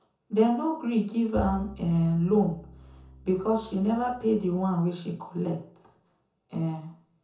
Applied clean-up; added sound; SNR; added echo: none; Bowed string instrument; 15 dB; reverberation time 0.5 s.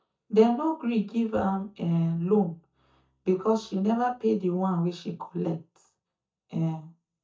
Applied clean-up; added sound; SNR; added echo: neural mask model DeepFilterNet 3.